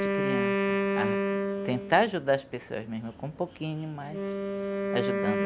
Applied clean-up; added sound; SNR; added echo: none; Wind instrument, woodwind instrument; -1 dB; none.